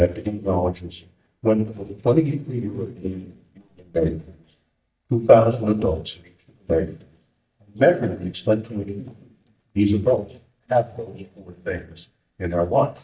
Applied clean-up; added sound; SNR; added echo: neural mask model DeepFilterNet 3.